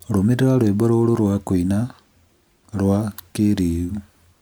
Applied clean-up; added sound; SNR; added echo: none; none; none; none.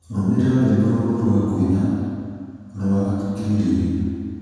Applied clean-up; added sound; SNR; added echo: none; none; none; reverberation time 2.1 s.